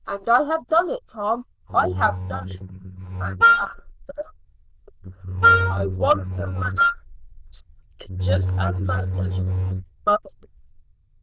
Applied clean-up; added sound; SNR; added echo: neural diffusion model UNIVERSE++.